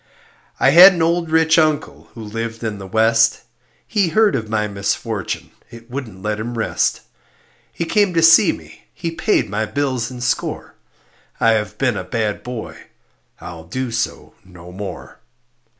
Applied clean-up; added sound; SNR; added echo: none; none; none; none.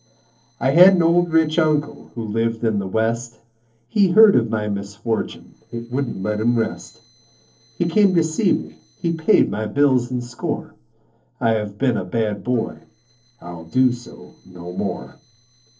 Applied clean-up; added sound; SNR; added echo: neural separator model SepFormer DNS4.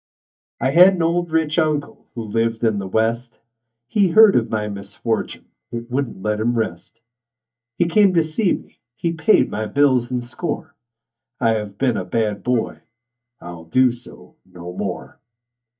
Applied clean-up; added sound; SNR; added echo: neural mask model DeepFilterNet 3.